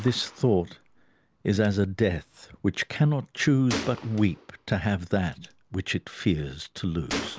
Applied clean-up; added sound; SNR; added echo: none; Gunshot, gunfire; 14 dB; none.